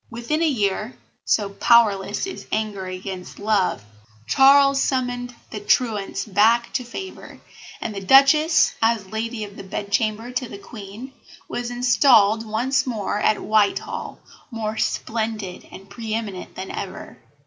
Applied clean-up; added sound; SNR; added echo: none; none; none; none.